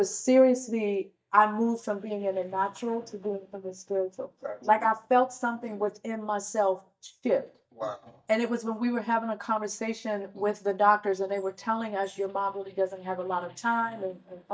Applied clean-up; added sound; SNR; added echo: neural mask model DeepFilterNet 3.